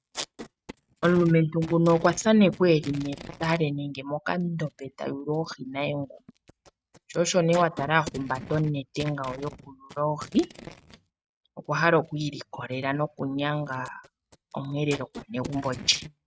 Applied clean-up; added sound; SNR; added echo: neural mask model RNNoise.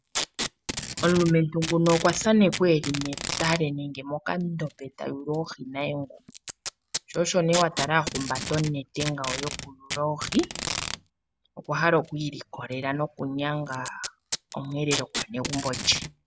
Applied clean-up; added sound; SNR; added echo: none; Packing tape, duct tape; 9 dB; none.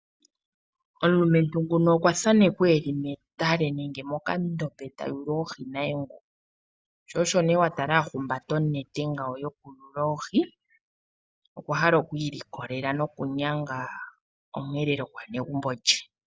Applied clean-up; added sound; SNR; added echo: none; none; none; none.